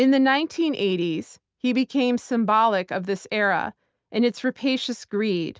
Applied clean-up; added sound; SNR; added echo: none; none; none; none.